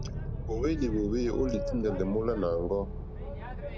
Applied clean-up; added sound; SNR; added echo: none; Boat, Water vehicle; 3 dB; none.